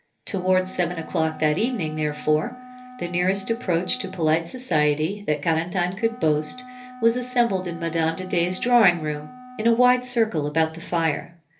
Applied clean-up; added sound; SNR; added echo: none; Wind instrument, woodwind instrument; 18 dB; reverberation time 0.3 s.